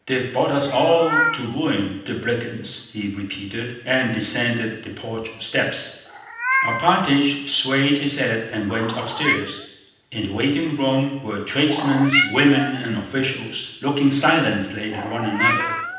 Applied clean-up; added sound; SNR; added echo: none; Meow; 7 dB; reverberation time 0.9 s.